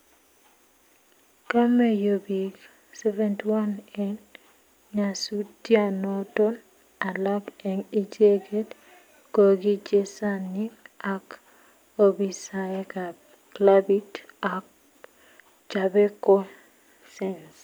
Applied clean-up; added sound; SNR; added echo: none; none; none; none.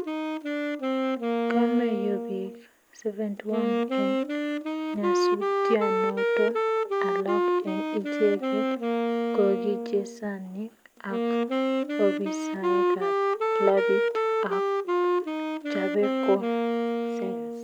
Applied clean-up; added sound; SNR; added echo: none; Wind instrument, woodwind instrument; -4 dB; none.